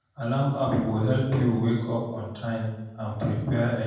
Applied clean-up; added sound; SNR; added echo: none; none; none; reverberation time 1.2 s.